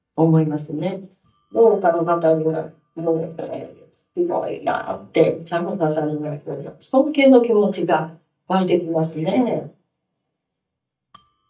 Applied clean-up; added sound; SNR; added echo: neural mask model DeepFilterNet 3.